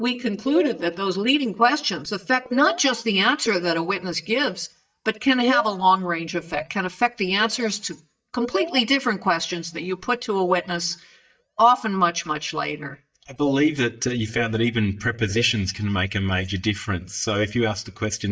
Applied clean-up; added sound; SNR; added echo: neural mask model DeepFilterNet 3.